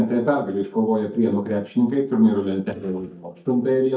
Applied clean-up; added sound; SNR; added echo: neural mask model DeepFilterNet 3.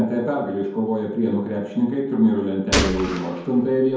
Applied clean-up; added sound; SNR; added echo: none; Gunshot, gunfire; 4 dB; reverberation time 0.9 s.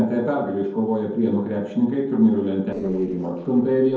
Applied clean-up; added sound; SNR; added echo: neural separator model SepFormer DNS4.